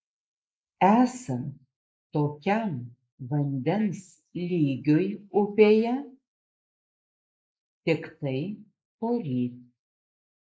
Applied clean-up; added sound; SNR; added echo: neural mask model Resemble Enhance denoiser.